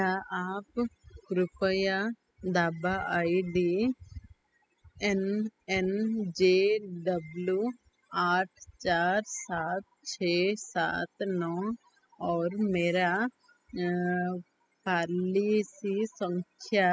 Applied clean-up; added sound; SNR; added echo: classical method spectral subtraction.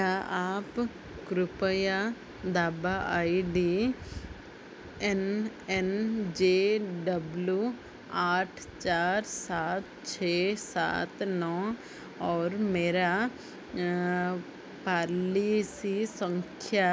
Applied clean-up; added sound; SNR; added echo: none; none; none; none.